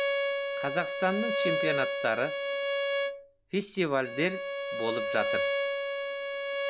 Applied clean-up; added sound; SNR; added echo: none; Bowed string instrument; -3 dB; none.